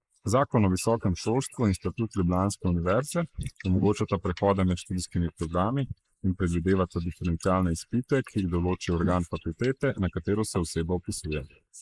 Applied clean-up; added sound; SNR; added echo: neural mask model Resemble Enhance denoiser.